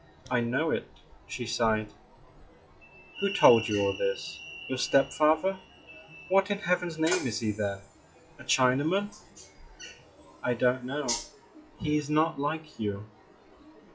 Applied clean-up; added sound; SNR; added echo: classical method WPE with log-MMSE.